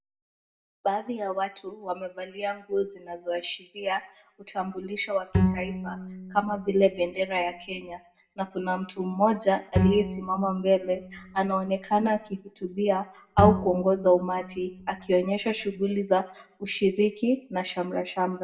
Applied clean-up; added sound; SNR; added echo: none; Bowed string instrument; 4 dB; reverberation time 0.4 s.